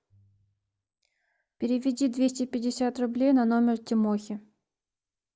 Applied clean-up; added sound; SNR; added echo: none; none; none; none.